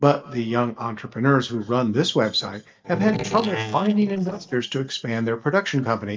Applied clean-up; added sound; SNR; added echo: neural mask model DeepFilterNet 3.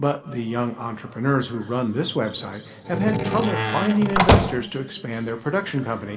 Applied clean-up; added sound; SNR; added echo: none; Slam; -3 dB; reverberation time 2.2 s.